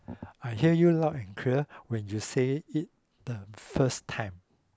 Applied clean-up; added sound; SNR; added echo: none; none; none; none.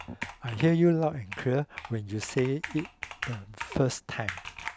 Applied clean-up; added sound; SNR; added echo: none; Computer keyboard; 13 dB; none.